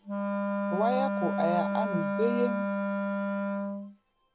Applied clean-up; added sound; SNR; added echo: none; Wind instrument, woodwind instrument; -2 dB; none.